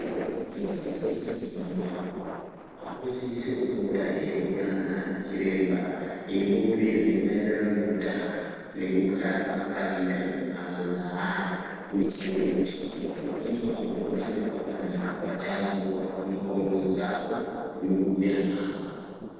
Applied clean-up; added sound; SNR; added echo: neural separator model SepFormer DNS4.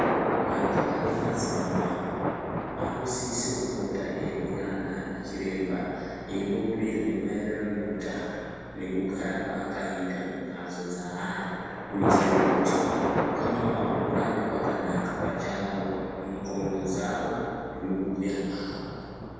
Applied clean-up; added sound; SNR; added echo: none; Thunder; 0 dB; reverberation time 2.1 s.